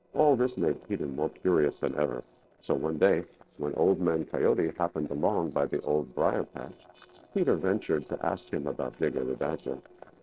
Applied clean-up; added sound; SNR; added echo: neural separator model SepFormer DNS4.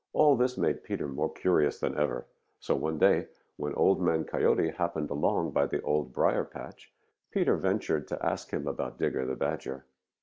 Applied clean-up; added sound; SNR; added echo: none; none; none; none.